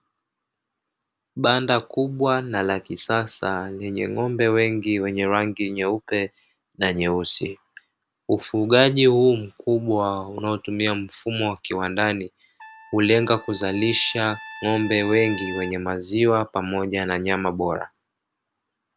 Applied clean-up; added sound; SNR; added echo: none; Trumpet; 15 dB; none.